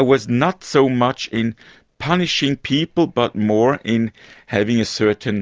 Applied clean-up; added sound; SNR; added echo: none; none; none; none.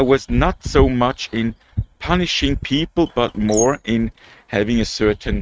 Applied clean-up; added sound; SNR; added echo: neural mask model RNNoise.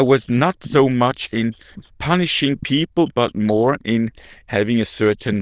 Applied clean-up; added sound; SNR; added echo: neural diffusion model UNIVERSE++.